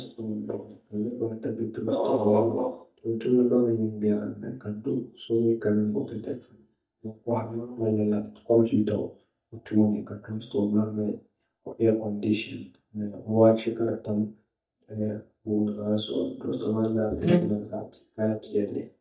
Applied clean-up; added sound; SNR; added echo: neural mask model DeepFilterNet 3.